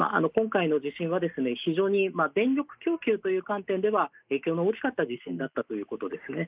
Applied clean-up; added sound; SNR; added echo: neural mask model Resemble Enhance denoiser.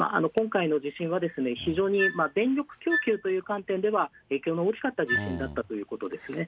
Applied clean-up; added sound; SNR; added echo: none; Wind instrument, woodwind instrument; 6 dB; none.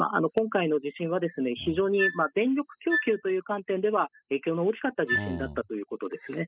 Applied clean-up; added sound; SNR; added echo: classical method spectral subtraction.